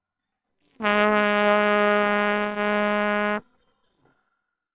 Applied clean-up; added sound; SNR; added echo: neural separator model SepFormer WHAMR!.